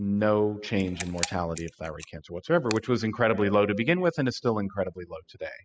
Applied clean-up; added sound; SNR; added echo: classical method spectral subtraction.